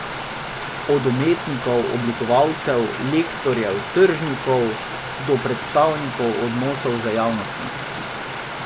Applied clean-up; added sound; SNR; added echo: none; Stream; 7 dB; none.